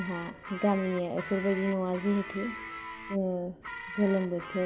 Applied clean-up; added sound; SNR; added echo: none; Guitar; 11 dB; none.